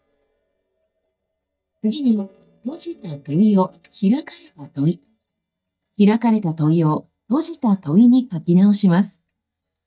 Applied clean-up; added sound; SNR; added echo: neural mask model DeepFilterNet 3.